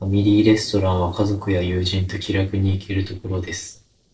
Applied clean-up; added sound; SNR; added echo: neural separator model SepFormer DNS4.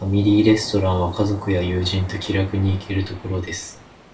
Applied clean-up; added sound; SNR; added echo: none; Waves, surf; 18 dB; reverberation time 0.3 s.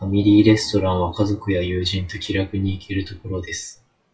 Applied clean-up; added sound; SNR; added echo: classical method WPE with log-MMSE.